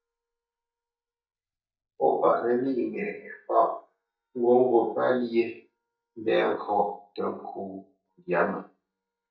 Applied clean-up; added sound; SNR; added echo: neural mask model DeepFilterNet 3.